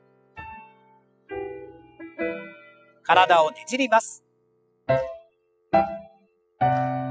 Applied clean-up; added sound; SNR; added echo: classical method spectral subtraction.